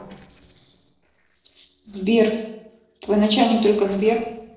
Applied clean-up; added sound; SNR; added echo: neural separator model SepFormer DNS4.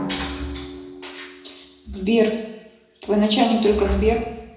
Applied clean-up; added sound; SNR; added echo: none; Drum; 15 dB; reverberation time 0.9 s.